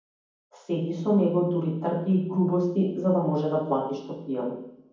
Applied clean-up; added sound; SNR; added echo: none; none; none; reverberation time 1.2 s.